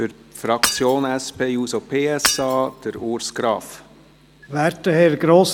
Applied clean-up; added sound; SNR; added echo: none; Shatter / Hammer; 7 dB; none.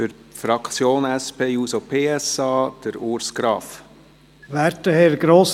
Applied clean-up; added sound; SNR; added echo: none; none; none; none.